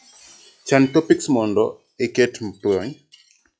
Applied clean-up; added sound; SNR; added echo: classical method log-MMSE.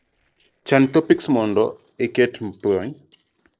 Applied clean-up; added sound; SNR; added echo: neural separator model SepFormer DNS4.